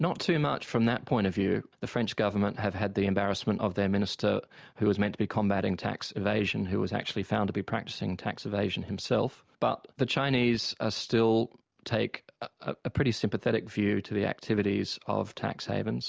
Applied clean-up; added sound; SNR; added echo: none; none; none; none.